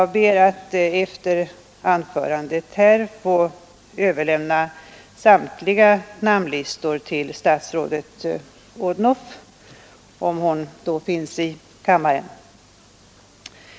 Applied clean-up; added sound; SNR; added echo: none; none; none; none.